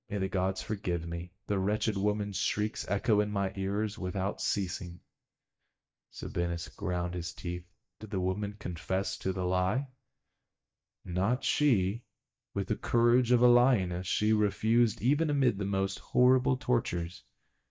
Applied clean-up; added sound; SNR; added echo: neural mask model DeepFilterNet 3.